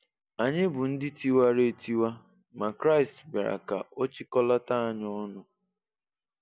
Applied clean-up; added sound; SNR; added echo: none; none; none; none.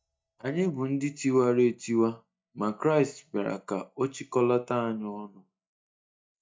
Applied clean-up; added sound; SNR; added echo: neural mask model DeepFilterNet 3.